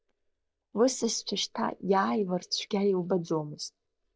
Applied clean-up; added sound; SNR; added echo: neural mask model DeepFilterNet 3.